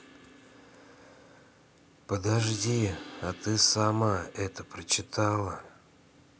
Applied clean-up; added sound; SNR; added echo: none; Crash cymbal; 19 dB; none.